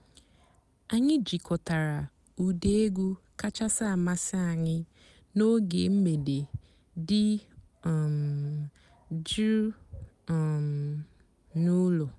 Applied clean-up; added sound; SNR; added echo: none; none; none; none.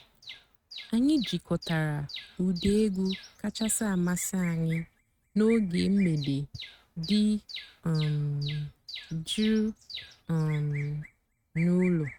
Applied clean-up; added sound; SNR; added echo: neural mask model RNNoise.